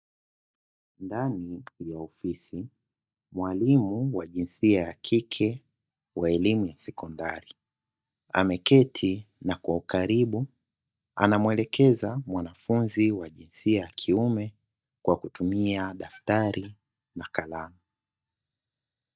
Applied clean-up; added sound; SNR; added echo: neural mask model DeepFilterNet 3.